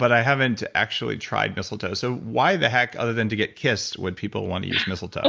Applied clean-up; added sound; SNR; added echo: none; none; none; none.